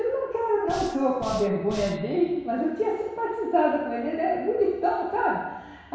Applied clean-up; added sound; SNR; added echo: none; Breathing; 13 dB; reverberation time 1.1 s.